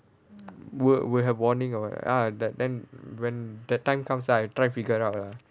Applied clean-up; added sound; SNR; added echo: none; none; none; none.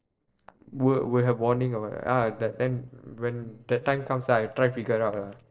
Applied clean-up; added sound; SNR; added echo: neural separator model SepFormer DNS4.